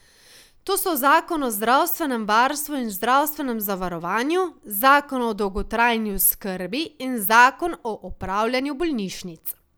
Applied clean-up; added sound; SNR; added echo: none; none; none; none.